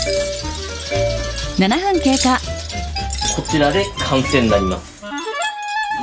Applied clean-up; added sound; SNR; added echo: none; Wind chime; 12 dB; none.